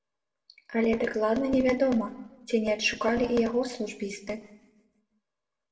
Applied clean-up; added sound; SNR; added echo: none; none; none; reverberation time 0.9 s.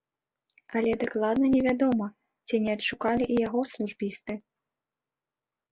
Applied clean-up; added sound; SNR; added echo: none; none; none; none.